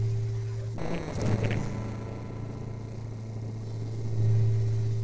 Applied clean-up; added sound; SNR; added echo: neural separator model SepFormer DNS4.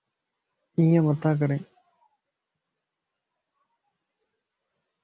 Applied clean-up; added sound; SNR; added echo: none; none; none; none.